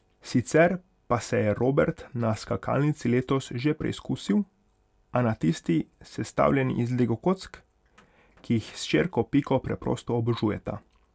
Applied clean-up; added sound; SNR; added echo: none; none; none; none.